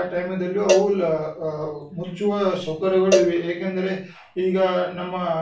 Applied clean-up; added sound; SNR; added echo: none; Cowbell; 5 dB; reverberation time 0.3 s.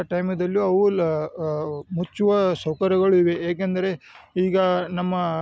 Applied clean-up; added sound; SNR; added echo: none; none; none; none.